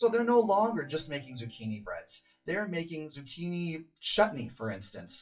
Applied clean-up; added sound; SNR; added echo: classical method WPE with log-MMSE.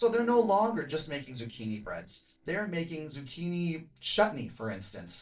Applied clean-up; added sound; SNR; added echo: neural separator model SepFormer DNS4.